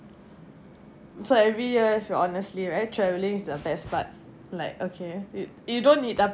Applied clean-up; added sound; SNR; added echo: none; none; none; none.